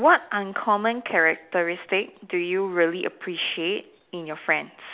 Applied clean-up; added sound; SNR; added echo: none; none; none; none.